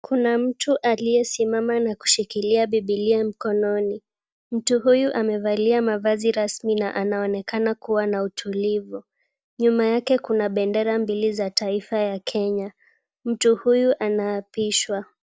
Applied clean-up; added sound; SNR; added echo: none; none; none; none.